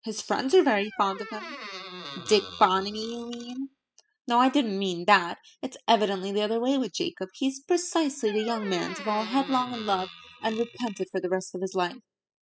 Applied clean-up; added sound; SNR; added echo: classical method spectral subtraction.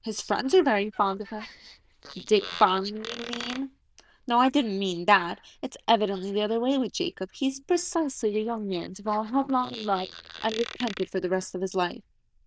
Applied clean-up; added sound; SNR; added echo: neural diffusion model UNIVERSE++.